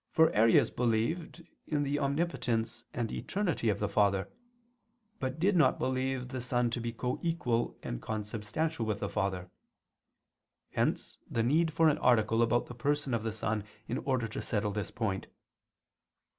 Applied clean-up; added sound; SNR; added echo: none; none; none; none.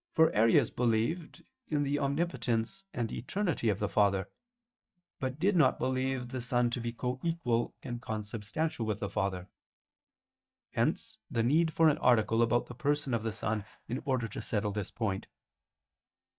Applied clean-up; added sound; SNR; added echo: neural mask model DeepFilterNet 3.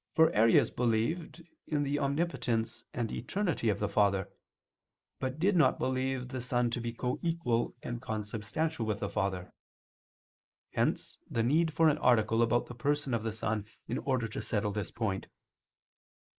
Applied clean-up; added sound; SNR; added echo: neural mask model Resemble Enhance denoiser.